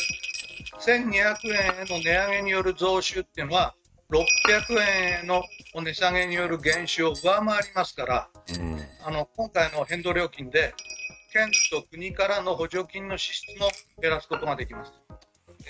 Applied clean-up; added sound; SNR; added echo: neural mask model RNNoise.